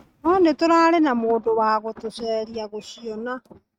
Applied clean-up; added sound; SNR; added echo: neural mask model RNNoise.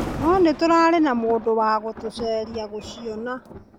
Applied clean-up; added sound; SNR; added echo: none; Thunder; 13 dB; none.